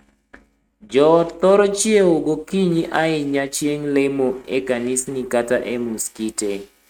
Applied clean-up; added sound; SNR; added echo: neural mask model RNNoise.